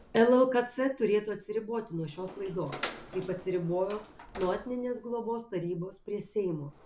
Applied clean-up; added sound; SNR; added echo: none; Door; 17 dB; none.